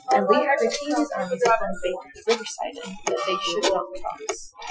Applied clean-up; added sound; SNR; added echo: classical method Wiener filter.